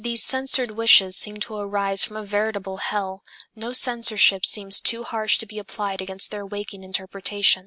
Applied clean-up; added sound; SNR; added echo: none; none; none; none.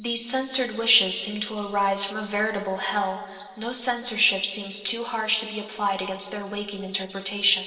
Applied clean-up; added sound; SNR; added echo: none; none; none; reverberation time 2.3 s.